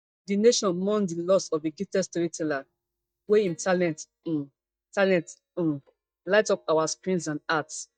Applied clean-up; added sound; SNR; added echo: neural mask model DeepFilterNet 3.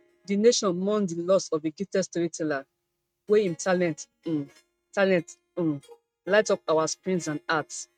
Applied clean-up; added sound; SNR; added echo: neural mask model RNNoise.